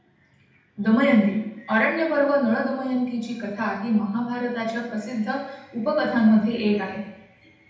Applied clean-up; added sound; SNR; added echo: none; none; none; reverberation time 0.8 s.